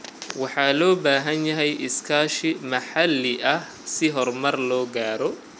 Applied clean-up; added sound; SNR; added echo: none; none; none; none.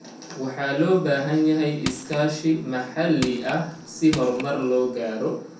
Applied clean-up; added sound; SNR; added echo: none; Crushing; 12 dB; reverberation time 0.6 s.